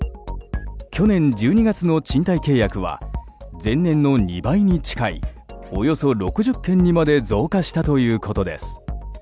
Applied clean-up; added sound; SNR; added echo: none; none; none; none.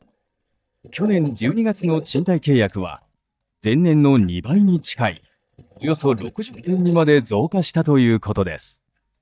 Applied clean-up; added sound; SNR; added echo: neural mask model DeepFilterNet 3.